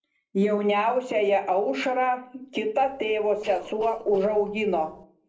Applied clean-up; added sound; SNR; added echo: neural separator model SepFormer DNS4.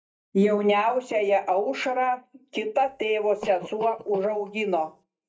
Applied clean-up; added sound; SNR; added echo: neural mask model DeepFilterNet 3.